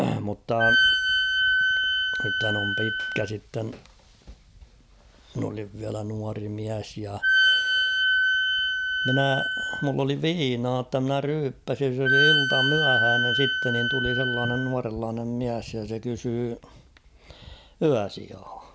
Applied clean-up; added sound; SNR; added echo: none; Wind instrument, woodwind instrument; -5 dB; none.